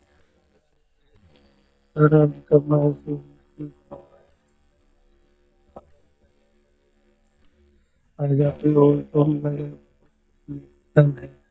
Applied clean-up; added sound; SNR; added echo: neural mask model DeepFilterNet 3.